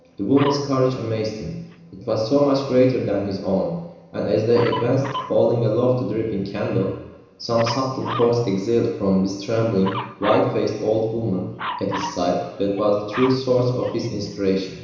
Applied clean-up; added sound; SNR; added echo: none; Dog; 14 dB; reverberation time 1.0 s.